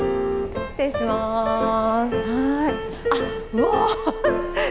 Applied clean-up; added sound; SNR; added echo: none; none; none; none.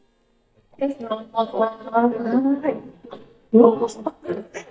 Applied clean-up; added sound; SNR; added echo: neural mask model DeepFilterNet 3.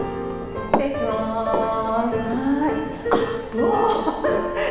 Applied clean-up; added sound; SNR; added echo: none; Run; 8 dB; reverberation time 1.2 s.